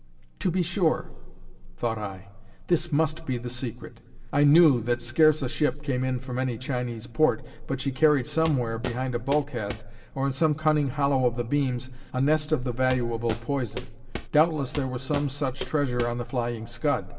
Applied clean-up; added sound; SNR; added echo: none; Walk, footsteps; 12 dB; reverberation time 0.6 s.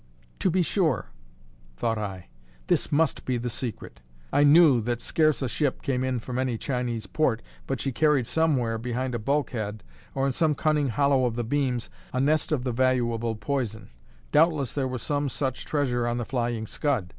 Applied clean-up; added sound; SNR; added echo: none; none; none; none.